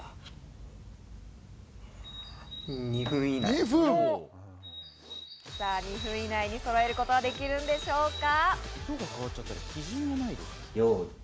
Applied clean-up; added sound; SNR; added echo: none; Bird; 15 dB; none.